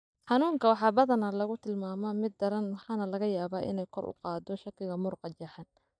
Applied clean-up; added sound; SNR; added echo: neural mask model DeepFilterNet 3.